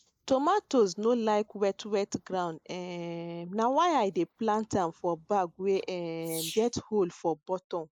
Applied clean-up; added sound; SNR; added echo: neural mask model Resemble Enhance denoiser.